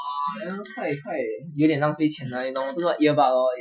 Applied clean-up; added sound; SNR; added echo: classical method Wiener filter.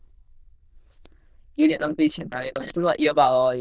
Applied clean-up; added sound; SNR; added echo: neural diffusion model UNIVERSE++.